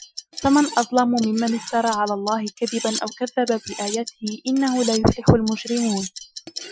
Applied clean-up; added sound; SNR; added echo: classical method Wiener filter.